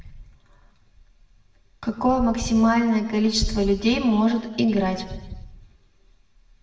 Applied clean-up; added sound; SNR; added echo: none; none; none; reverberation time 0.9 s.